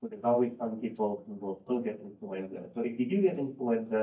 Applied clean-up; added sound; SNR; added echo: neural mask model DeepFilterNet 3.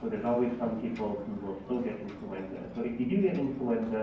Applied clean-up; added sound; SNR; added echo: none; Ocean; 16 dB; reverberation time 0.9 s.